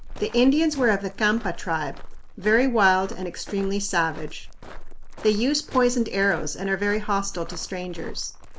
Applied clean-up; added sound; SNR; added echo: none; Walk, footsteps; 9 dB; none.